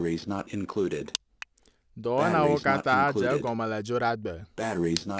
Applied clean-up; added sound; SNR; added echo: none; Breathing; 3 dB; none.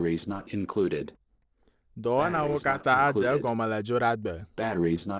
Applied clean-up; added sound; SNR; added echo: neural separator model SepFormer DNS4.